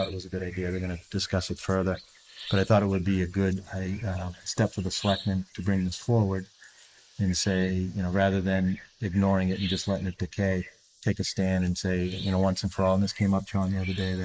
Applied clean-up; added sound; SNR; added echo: neural mask model Resemble Enhance denoiser.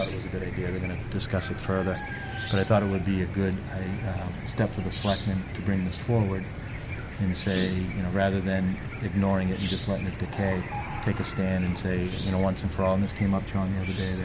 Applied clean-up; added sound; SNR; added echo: none; Cricket / Chicken, rooster; 8 dB; none.